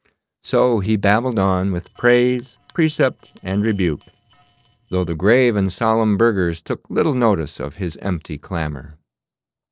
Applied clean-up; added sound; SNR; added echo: neural separator model SepFormer DNS4.